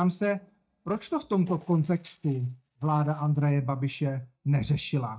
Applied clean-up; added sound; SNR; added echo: neural mask model DeepFilterNet 3.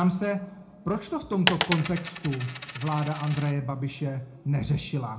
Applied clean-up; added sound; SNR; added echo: none; Coin (dropping); 5 dB; reverberation time 0.3 s.